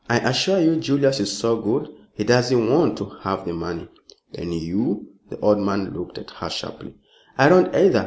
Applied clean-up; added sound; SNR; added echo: none; none; none; none.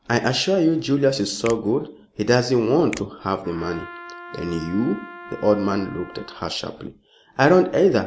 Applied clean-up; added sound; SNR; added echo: none; Trumpet + Finger snapping; 18 dB; none.